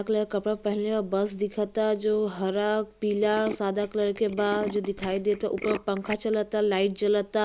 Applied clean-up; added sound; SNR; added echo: none; Tools; 16 dB; none.